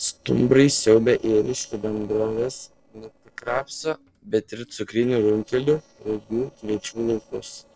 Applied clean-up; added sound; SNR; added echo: neural separator model SepFormer DNS4.